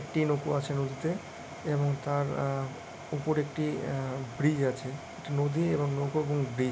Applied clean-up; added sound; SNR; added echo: none; none; none; none.